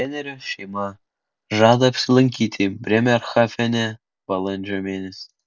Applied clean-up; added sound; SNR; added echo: none; none; none; none.